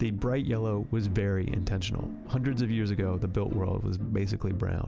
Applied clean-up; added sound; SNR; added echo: none; Subway, metro, underground; 20 dB; none.